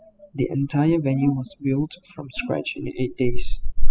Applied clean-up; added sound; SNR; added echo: classical method spectral subtraction.